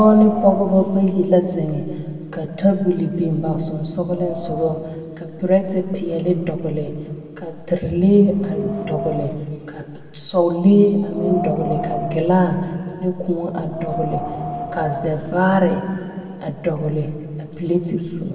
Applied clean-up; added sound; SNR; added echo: none; Wind; 14 dB; reverberation time 1.9 s.